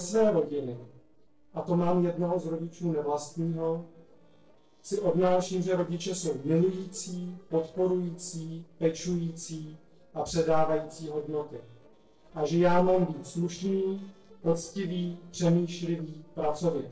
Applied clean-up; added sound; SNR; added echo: neural separator model SepFormer DNS4.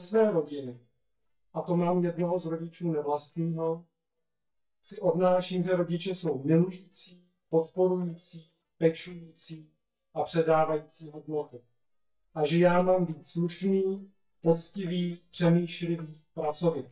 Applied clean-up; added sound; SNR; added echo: neural mask model DeepFilterNet 3.